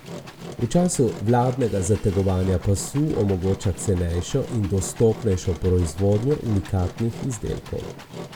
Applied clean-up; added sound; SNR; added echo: none; Engine; 15 dB; none.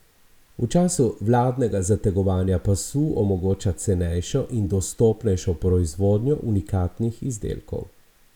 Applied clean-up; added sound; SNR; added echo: none; none; none; none.